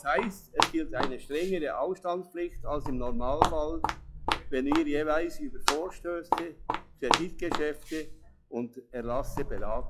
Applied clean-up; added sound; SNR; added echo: classical method log-MMSE.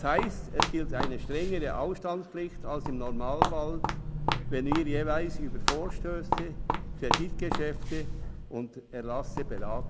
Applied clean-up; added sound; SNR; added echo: none; Walk, footsteps; -3 dB; none.